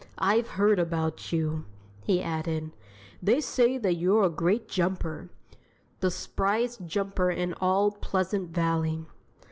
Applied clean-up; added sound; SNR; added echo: none; none; none; none.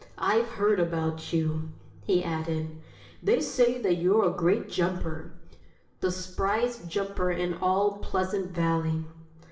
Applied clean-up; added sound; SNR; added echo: none; none; none; reverberation time 0.7 s.